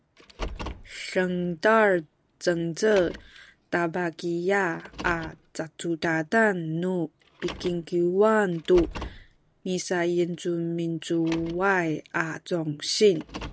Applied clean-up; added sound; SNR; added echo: none; Car; 17 dB; none.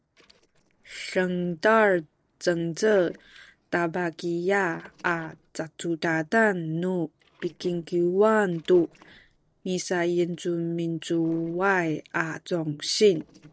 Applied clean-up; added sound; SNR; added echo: neural separator model SepFormer DNS4.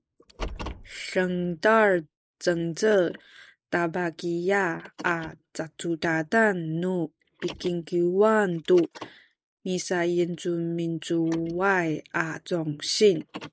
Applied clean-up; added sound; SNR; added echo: neural mask model Resemble Enhance denoiser.